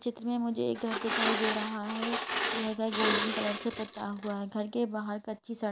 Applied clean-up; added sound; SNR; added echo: none; Glass; -1 dB; none.